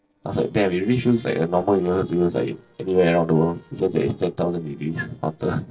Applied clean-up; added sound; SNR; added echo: neural separator model SepFormer DNS4.